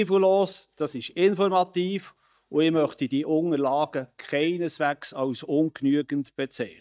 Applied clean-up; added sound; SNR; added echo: neural mask model DeepFilterNet 3.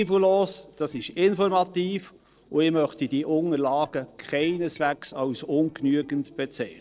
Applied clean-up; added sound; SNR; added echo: neural separator model SepFormer DNS4.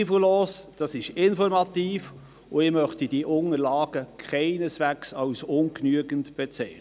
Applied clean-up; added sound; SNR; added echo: none; none; none; none.